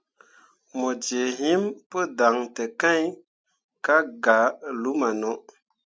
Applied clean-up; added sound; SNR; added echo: none; none; none; none.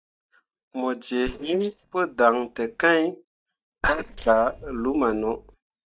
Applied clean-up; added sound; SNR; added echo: neural mask model DeepFilterNet 3.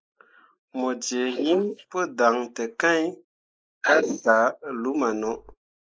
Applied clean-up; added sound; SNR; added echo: neural mask model Resemble Enhance denoiser.